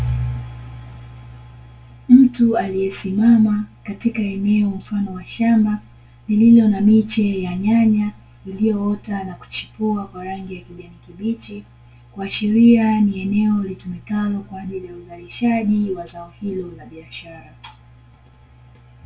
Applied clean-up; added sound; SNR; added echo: none; none; none; reverberation time 0.2 s.